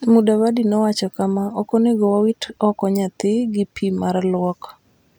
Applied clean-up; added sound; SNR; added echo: none; none; none; none.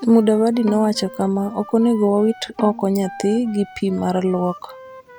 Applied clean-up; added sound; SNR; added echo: none; Bowed string instrument + Wind instrument, woodwind instrument; 17 dB; none.